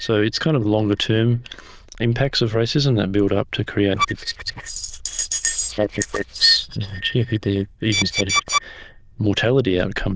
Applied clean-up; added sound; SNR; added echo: neural diffusion model UNIVERSE++.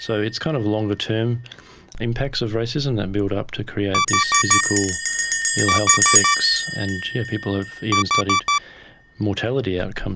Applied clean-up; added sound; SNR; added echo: none; Bell + Alarm; -1 dB; none.